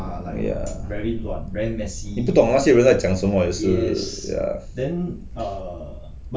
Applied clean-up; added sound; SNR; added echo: none; Thunder; 11 dB; none.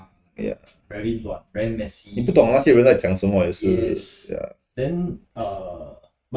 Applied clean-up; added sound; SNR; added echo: neural mask model RNNoise.